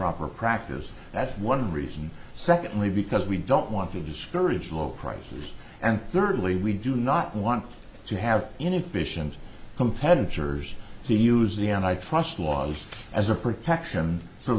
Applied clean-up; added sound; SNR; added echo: none; none; none; none.